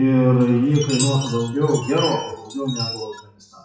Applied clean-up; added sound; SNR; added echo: classical method WPE with log-MMSE.